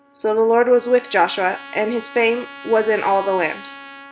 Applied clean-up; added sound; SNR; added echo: none; Trumpet; 19 dB; none.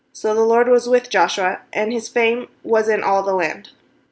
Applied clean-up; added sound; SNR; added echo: none; none; none; none.